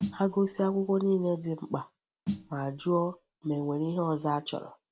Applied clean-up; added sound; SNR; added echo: none; Snare drum; 12 dB; none.